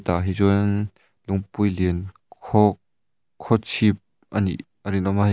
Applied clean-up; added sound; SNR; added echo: none; none; none; none.